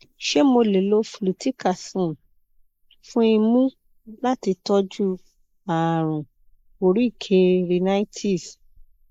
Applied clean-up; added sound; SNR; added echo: neural mask model Resemble Enhance denoiser.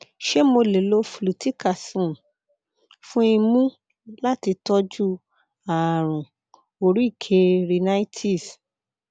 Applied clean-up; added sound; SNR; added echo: none; none; none; none.